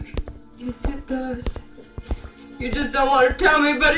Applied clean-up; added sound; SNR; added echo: none; Walk, footsteps; 11 dB; reverberation time 0.3 s.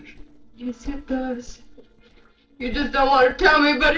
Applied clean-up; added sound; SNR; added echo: neural separator model SepFormer DNS4.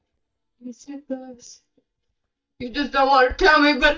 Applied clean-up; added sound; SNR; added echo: neural mask model DeepFilterNet 3.